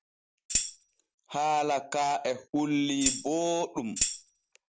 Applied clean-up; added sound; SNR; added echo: none; Tambourine; 1 dB; none.